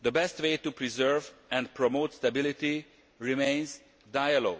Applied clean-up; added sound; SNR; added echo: none; none; none; none.